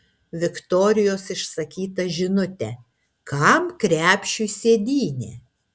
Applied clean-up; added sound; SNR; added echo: none; none; none; none.